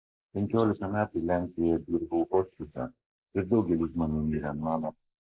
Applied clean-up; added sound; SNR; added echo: neural mask model Resemble Enhance denoiser.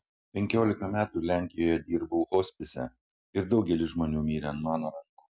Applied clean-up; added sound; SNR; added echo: none; none; none; none.